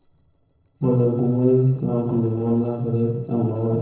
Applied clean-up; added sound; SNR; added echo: neural separator model SepFormer DNS4.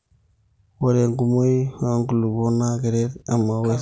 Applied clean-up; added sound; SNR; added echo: none; none; none; none.